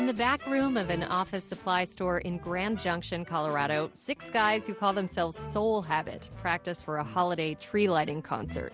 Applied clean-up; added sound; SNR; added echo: none; none; none; none.